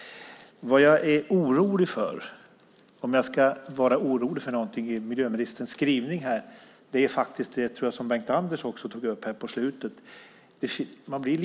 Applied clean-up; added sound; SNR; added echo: none; none; none; none.